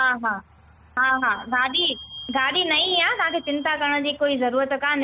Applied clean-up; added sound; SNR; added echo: none; Squeak / Vehicle; 18 dB; none.